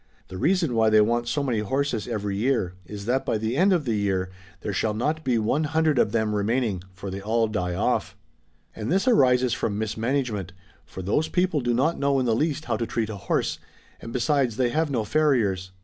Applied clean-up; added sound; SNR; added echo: none; none; none; none.